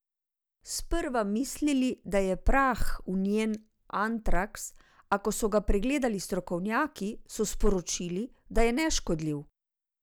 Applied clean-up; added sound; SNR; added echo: none; none; none; none.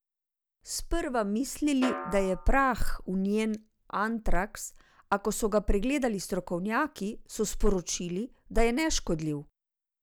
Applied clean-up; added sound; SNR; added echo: none; Snare drum; 12 dB; none.